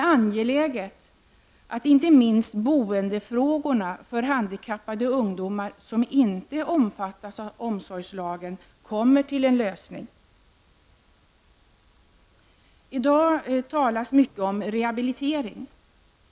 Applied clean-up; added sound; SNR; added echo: none; none; none; none.